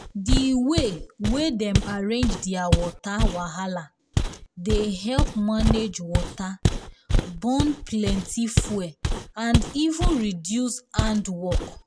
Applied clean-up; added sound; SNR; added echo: none; Walk, footsteps; 0 dB; none.